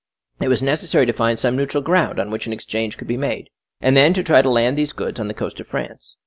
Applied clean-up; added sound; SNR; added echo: none; none; none; none.